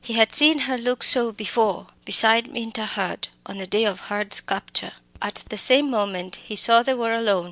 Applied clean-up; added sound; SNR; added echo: none; none; none; none.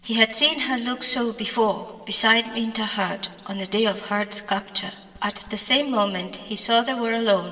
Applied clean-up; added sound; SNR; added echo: none; none; none; reverberation time 1.8 s.